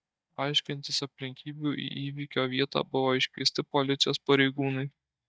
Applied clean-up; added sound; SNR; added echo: neural mask model DeepFilterNet 3.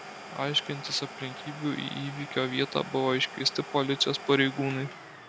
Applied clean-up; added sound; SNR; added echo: none; Domestic sounds, home sounds; 13 dB; none.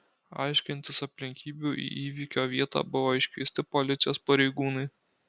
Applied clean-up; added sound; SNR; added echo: none; none; none; none.